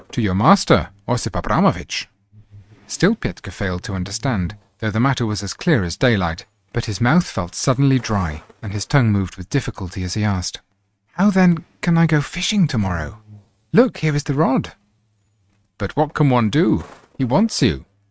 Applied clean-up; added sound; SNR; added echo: neural mask model RNNoise.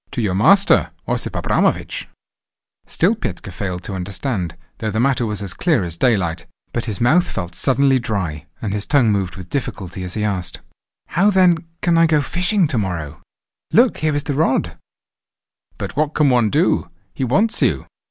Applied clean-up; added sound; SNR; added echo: none; none; none; none.